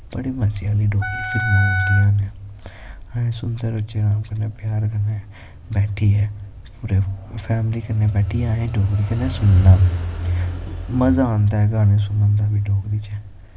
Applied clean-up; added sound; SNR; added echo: none; Wind instrument, woodwind instrument; 7 dB; none.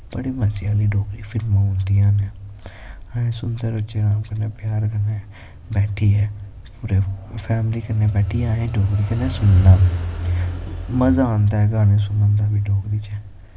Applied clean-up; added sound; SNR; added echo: none; none; none; none.